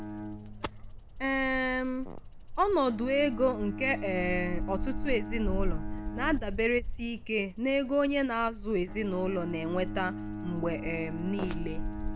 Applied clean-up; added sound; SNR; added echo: none; Bird vocalization, bird call, bird song + Bowed string instrument; 4 dB; none.